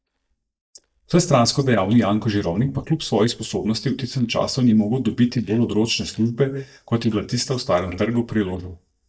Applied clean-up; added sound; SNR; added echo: neural mask model DeepFilterNet 3.